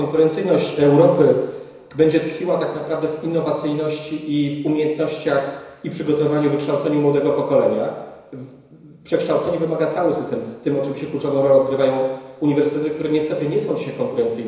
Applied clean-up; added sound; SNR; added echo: none; none; none; reverberation time 1.0 s.